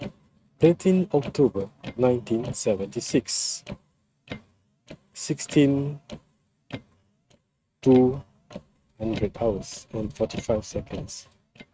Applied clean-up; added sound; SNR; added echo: neural mask model RNNoise.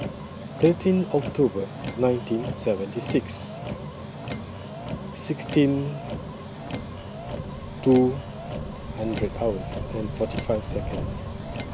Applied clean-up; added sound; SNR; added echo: none; Motor vehicle (road); 6 dB; none.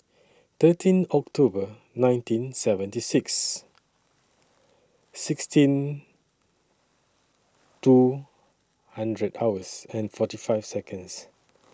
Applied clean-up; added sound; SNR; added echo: none; none; none; none.